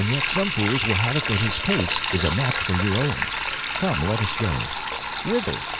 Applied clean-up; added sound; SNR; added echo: none; Sink (filling or washing); 1 dB; none.